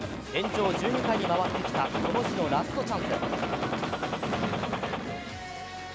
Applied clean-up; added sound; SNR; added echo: none; Gunshot, gunfire / Fireworks + Gunshot, gunfire; 0 dB; none.